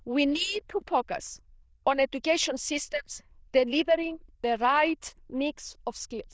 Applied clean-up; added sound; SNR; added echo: neural diffusion model UNIVERSE++.